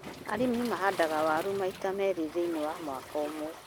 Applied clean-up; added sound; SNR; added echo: none; Waves, surf; 12 dB; none.